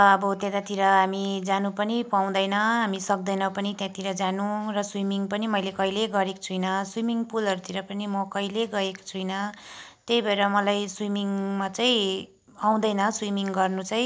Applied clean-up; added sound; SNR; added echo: none; none; none; none.